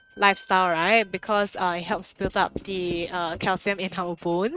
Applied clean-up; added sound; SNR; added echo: neural mask model RNNoise.